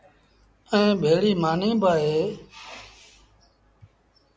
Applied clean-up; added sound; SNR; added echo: none; none; none; none.